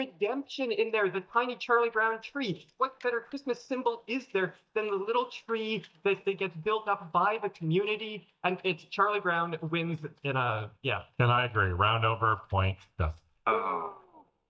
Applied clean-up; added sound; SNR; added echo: neural mask model DeepFilterNet 3.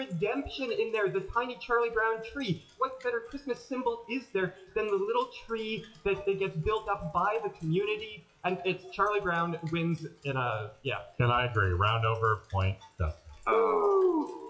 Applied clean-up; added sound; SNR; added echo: classical method WPE with log-MMSE.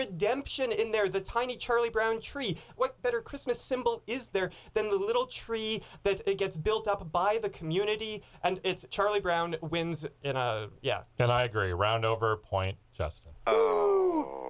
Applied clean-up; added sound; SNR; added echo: none; none; none; none.